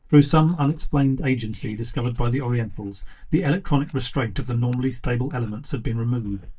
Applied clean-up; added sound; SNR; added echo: neural mask model DeepFilterNet 3.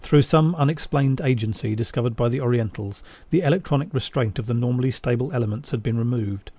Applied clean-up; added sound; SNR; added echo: none; none; none; none.